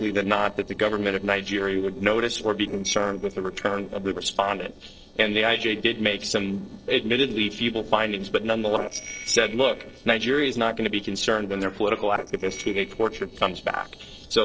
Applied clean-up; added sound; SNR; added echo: neural separator model SepFormer DNS4.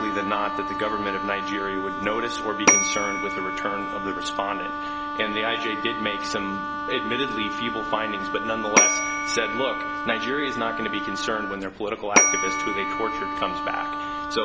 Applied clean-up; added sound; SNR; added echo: none; Bell / Telephone + Wind instrument, woodwind instrument; -2 dB; none.